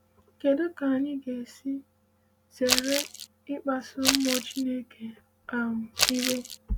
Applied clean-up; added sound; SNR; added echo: none; Crumpling, crinkling; -2 dB; none.